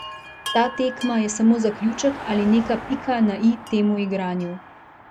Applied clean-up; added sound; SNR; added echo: none; Car passing by + Chime; 14 dB; none.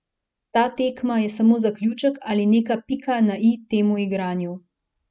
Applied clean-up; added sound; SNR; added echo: none; none; none; none.